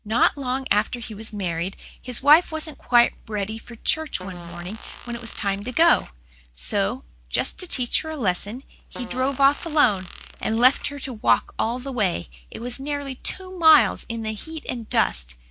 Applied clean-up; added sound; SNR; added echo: none; Fart; 17 dB; none.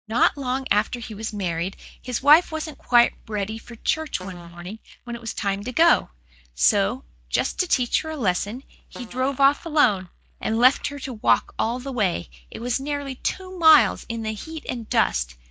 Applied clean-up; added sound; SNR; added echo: neural mask model DeepFilterNet 3.